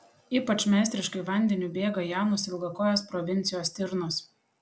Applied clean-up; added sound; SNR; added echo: none; none; none; none.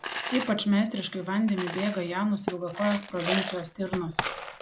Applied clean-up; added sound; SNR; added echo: none; Coin (dropping); 7 dB; none.